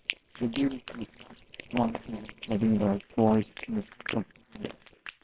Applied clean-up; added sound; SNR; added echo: neural separator model SepFormer WHAMR!.